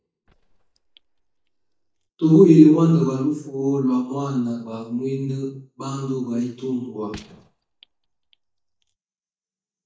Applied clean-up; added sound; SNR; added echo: neural mask model DeepFilterNet 3.